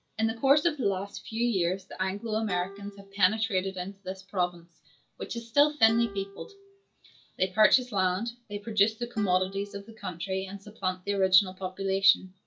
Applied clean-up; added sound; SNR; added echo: classical method log-MMSE.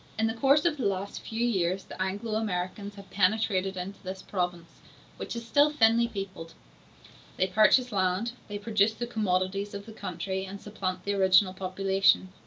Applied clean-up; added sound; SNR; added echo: none; none; none; none.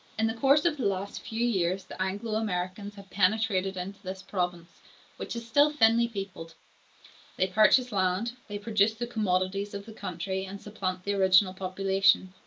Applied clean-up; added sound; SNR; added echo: neural mask model Resemble Enhance denoiser.